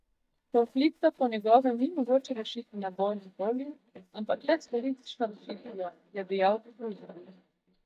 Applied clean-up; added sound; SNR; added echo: neural mask model DeepFilterNet 3.